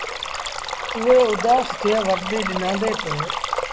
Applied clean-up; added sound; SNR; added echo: none; Stream; 5 dB; none.